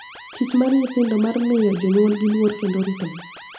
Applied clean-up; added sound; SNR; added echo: none; Alarm; 20 dB; reverberation time 0.4 s.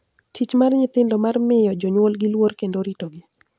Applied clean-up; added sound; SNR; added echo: none; none; none; none.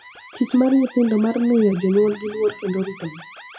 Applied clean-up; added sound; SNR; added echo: classical method WPE with log-MMSE.